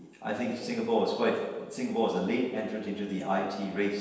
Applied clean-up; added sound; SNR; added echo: none; none; none; reverberation time 1.2 s.